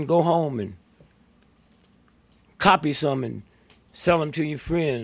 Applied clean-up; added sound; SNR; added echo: none; none; none; none.